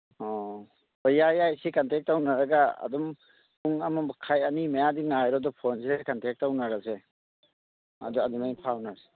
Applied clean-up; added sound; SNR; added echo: none; none; none; none.